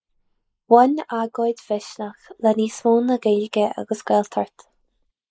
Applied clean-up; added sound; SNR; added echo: neural mask model Resemble Enhance denoiser.